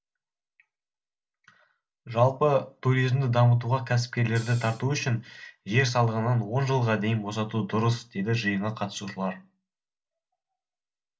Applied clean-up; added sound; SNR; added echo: none; Hi-hat; 18 dB; reverberation time 0.2 s.